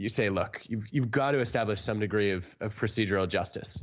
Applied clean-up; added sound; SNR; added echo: none; none; none; none.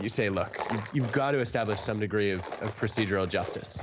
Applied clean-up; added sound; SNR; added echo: none; Tools; 11 dB; none.